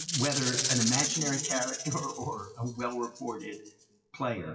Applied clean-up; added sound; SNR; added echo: classical method WPE with log-MMSE.